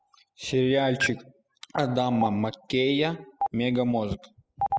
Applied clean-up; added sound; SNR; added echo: classical method spectral subtraction.